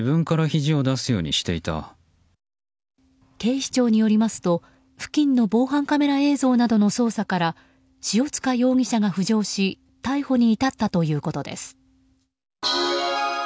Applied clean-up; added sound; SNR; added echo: none; none; none; none.